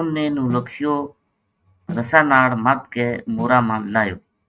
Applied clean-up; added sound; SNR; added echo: neural mask model RNNoise.